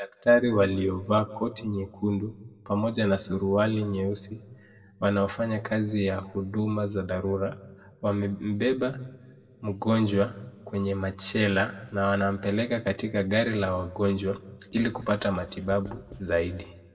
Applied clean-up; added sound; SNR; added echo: none; Writing; 19 dB; reverberation time 1.0 s.